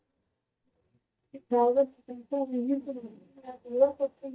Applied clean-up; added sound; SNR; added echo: neural mask model DeepFilterNet 3.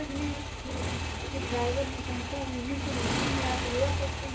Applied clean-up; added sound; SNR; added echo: none; Motorcycle; -3 dB; reverberation time 0.2 s.